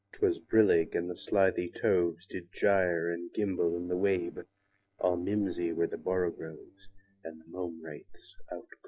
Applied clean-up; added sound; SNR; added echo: neural separator model SepFormer DNS4.